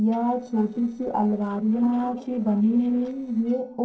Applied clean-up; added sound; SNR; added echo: neural separator model SepFormer DNS4.